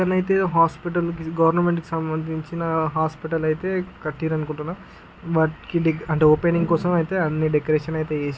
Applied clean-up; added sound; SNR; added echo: none; none; none; none.